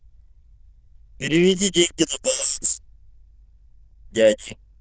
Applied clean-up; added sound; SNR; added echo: neural diffusion model UNIVERSE++.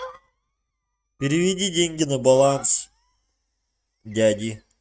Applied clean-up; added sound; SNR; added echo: neural mask model RNNoise.